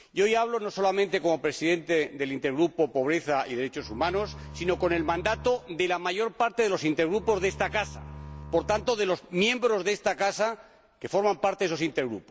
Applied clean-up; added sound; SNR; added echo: none; Bowed string instrument; 15 dB; none.